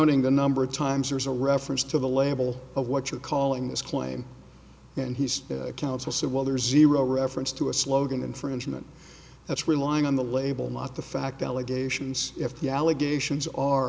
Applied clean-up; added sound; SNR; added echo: none; none; none; none.